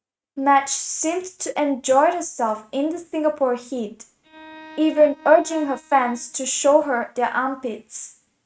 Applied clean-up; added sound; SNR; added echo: neural mask model RNNoise.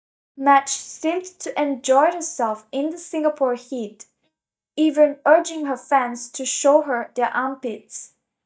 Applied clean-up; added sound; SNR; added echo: neural mask model DeepFilterNet 3.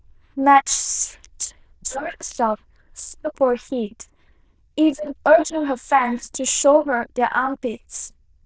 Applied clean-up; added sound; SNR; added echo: neural diffusion model UNIVERSE++.